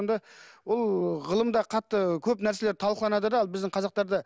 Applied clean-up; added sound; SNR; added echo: none; none; none; none.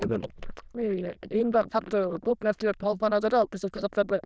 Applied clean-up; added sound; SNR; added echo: neural diffusion model UNIVERSE++.